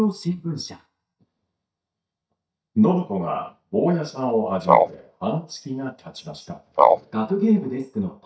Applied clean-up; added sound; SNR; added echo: neural mask model DeepFilterNet 3.